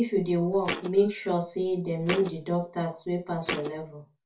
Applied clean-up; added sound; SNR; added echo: none; Thump, thud; 6 dB; reverberation time 0.2 s.